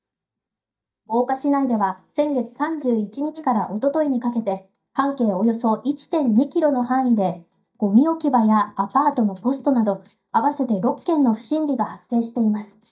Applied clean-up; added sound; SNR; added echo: neural mask model DeepFilterNet 3.